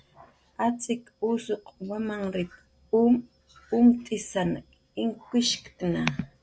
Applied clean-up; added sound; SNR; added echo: none; none; none; none.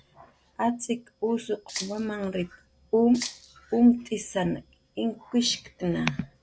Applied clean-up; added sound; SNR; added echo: none; Rattle (instrument); 10 dB; none.